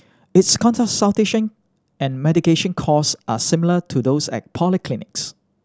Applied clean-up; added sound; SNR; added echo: none; none; none; none.